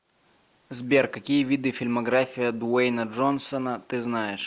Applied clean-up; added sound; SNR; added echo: none; none; none; none.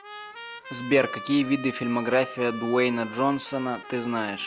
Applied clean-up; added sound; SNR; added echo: none; Trumpet; 14 dB; none.